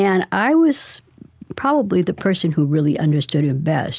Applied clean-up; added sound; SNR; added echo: none; none; none; none.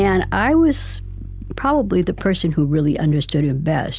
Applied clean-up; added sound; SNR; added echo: none; Bass guitar; 13 dB; none.